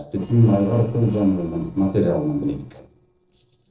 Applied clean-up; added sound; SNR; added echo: neural separator model SepFormer DNS4.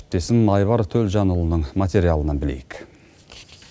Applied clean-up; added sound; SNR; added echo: none; none; none; none.